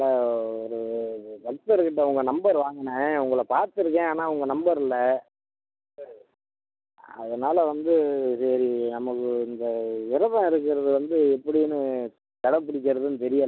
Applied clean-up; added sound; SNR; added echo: none; none; none; none.